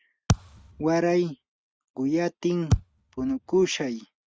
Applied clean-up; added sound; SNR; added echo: neural mask model RNNoise.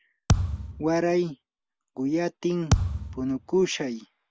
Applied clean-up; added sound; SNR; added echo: none; Thump, thud; 0 dB; none.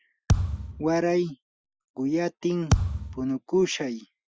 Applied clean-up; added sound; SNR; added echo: classical method Wiener filter.